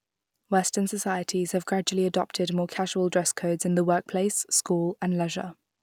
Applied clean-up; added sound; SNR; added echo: none; none; none; none.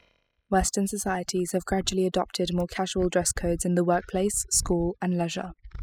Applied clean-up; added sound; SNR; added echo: classical method spectral subtraction.